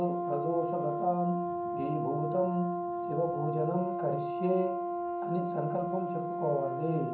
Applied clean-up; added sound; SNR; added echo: none; Brass instrument; 1 dB; reverberation time 0.6 s.